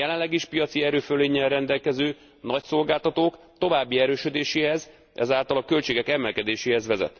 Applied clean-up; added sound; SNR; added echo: none; none; none; none.